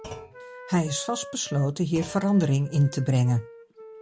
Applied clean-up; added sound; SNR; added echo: none; Wind instrument, woodwind instrument + Thump, thud; 17 dB; none.